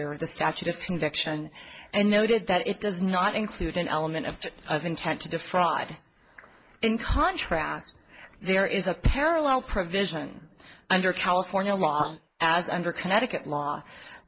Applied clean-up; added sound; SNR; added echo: neural mask model Resemble Enhance denoiser.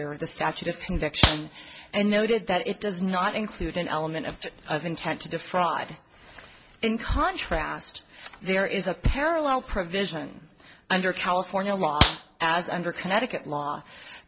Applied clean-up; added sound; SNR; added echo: none; Clapping; -2 dB; none.